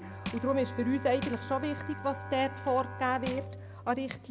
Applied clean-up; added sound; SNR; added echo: none; Bowed string instrument + Crushing; 9 dB; none.